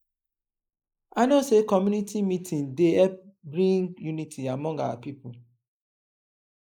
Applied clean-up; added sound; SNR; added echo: neural mask model Resemble Enhance denoiser.